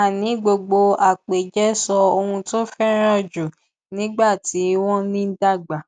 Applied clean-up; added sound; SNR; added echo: none; none; none; none.